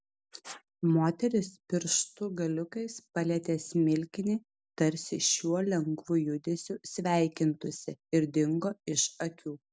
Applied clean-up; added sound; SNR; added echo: none; none; none; none.